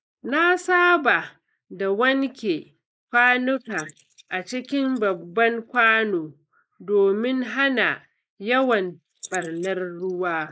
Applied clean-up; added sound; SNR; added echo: neural mask model Resemble Enhance denoiser.